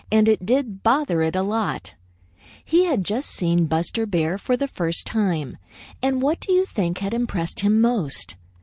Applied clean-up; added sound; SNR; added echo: none; none; none; none.